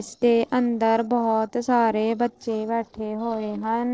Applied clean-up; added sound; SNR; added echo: neural separator model SepFormer DNS4.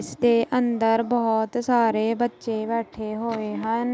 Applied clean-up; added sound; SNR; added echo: none; none; none; none.